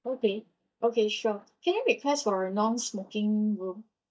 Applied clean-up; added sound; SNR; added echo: neural mask model DeepFilterNet 3.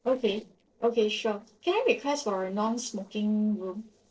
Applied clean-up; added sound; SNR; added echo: neural separator model SepFormer DNS4.